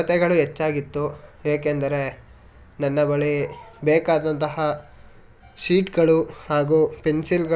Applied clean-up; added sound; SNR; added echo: none; none; none; none.